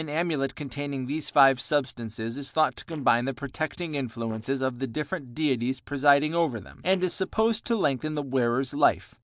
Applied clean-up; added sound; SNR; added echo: neural separator model SepFormer DNS4.